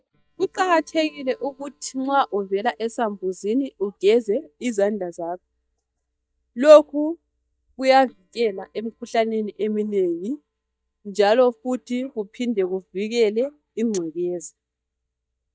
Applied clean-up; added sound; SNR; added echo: neural mask model DeepFilterNet 3.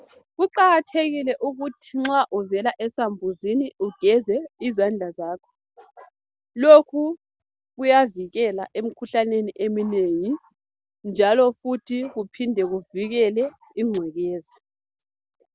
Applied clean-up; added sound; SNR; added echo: none; none; none; none.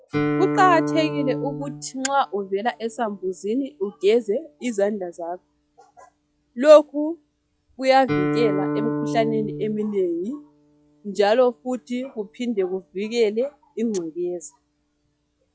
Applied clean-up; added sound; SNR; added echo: classical method log-MMSE.